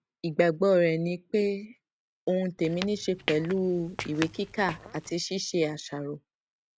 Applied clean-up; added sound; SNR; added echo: none; Squeak / Walk, footsteps; 11 dB; none.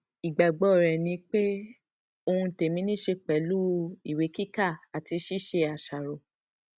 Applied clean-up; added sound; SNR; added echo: none; none; none; none.